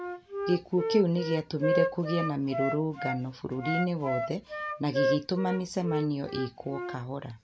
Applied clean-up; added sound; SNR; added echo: none; Wind instrument, woodwind instrument; 3 dB; none.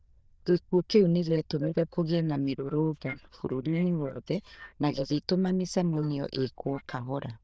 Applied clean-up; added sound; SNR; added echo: neural diffusion model UNIVERSE++.